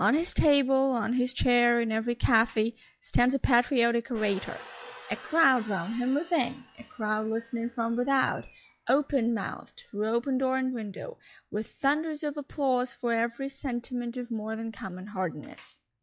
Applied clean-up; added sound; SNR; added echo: classical method log-MMSE.